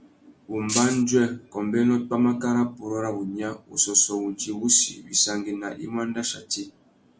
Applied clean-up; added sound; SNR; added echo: none; Rattle (instrument); 3 dB; none.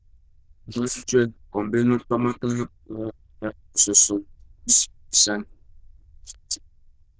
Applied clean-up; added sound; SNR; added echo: neural diffusion model UNIVERSE++.